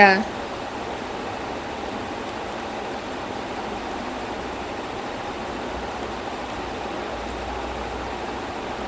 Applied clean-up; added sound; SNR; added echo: none; none; none; none.